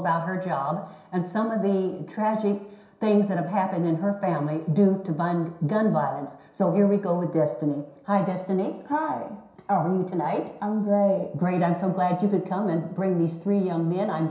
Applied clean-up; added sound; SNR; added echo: none; none; none; reverberation time 0.7 s.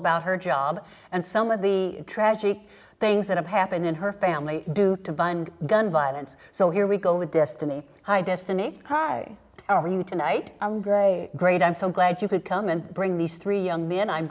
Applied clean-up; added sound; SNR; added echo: none; none; none; none.